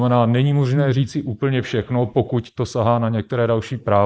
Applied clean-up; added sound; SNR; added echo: neural mask model Resemble Enhance denoiser.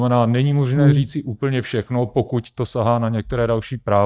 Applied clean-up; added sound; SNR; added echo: neural mask model DeepFilterNet 3.